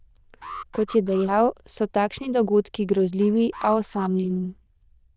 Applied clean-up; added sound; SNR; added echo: neural diffusion model UNIVERSE++.